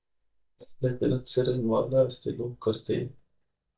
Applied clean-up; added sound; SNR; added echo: neural mask model DeepFilterNet 3.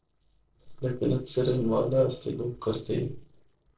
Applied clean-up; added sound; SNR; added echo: neural separator model SepFormer DNS4.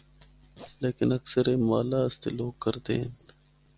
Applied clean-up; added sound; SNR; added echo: none; none; none; none.